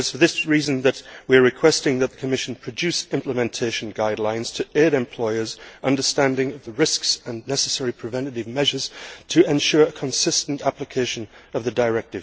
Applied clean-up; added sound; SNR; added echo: none; none; none; none.